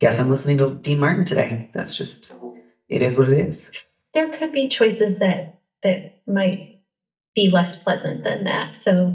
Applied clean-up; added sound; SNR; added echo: neural mask model DeepFilterNet 3.